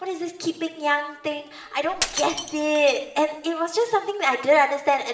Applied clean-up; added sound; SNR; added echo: none; Shatter; 11 dB; reverberation time 1.1 s.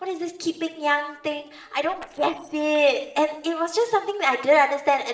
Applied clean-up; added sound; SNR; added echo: neural separator model SepFormer DNS4.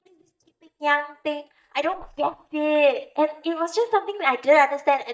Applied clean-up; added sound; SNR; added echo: neural mask model DeepFilterNet 3.